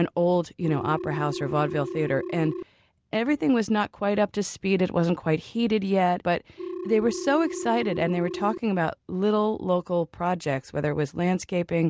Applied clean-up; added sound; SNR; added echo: none; Telephone; 13 dB; none.